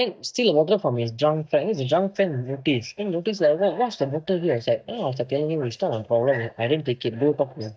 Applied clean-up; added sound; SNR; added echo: neural mask model DeepFilterNet 3.